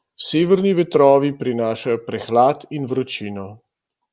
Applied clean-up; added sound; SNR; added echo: none; none; none; none.